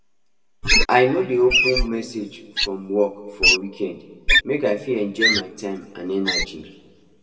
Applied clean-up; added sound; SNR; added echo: none; Wild animals; -1 dB; reverberation time 1.4 s.